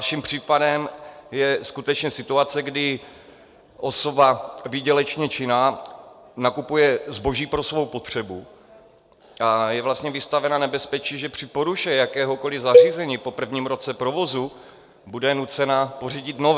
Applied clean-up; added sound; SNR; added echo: none; Cowbell; -5 dB; none.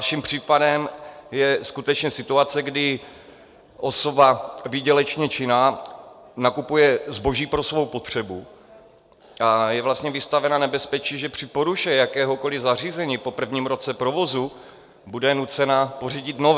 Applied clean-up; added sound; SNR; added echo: none; none; none; none.